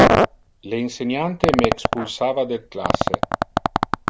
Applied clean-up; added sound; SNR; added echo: none; Fart; -5 dB; none.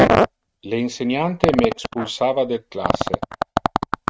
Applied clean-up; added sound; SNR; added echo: neural mask model RNNoise.